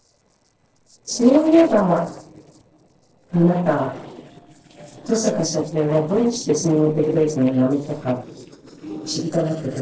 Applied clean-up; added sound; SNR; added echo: neural separator model SepFormer DNS4.